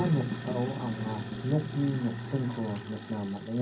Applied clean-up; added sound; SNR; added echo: none; Sink (filling or washing); 6 dB; reverberation time 0.4 s.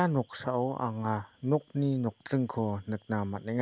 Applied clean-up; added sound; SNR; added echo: none; none; none; none.